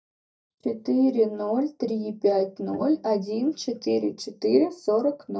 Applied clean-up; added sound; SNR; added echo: neural mask model DeepFilterNet 3.